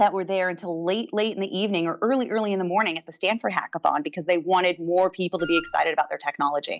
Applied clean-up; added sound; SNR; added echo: none; Wind instrument, woodwind instrument; 8 dB; none.